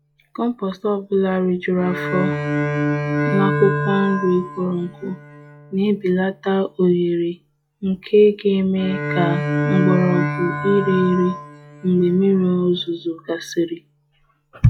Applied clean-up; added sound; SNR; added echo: classical method log-MMSE.